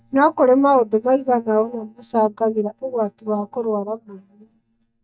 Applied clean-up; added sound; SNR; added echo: neural mask model DeepFilterNet 3.